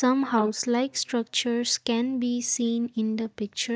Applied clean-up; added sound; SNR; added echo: neural mask model DeepFilterNet 3.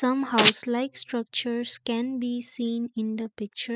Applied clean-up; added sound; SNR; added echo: classical method spectral subtraction.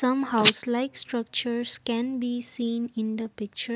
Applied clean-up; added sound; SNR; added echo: neural mask model Resemble Enhance denoiser.